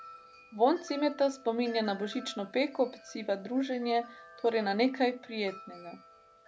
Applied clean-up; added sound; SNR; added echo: none; Wind chime; 20 dB; none.